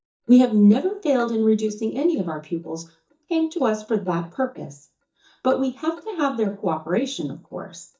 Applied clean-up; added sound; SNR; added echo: neural mask model DeepFilterNet 3.